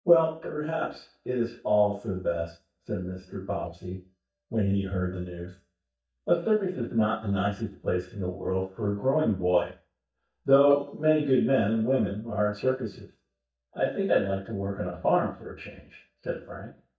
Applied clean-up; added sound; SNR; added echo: neural mask model DeepFilterNet 3.